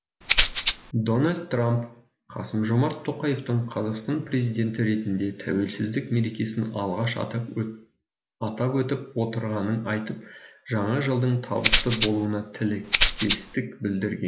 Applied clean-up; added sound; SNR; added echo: none; Rattle (instrument); -2 dB; none.